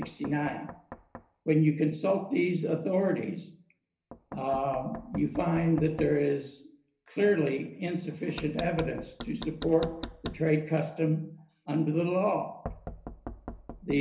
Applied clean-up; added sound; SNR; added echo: none; Knock; 16 dB; reverberation time 0.3 s.